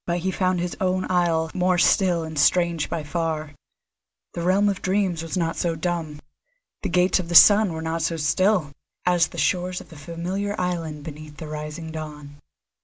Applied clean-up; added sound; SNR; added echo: none; none; none; none.